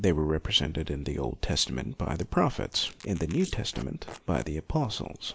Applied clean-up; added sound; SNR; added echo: neural mask model Resemble Enhance denoiser.